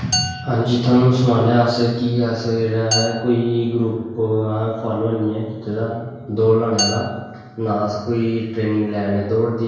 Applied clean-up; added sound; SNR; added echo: none; Glass; 11 dB; reverberation time 1.0 s.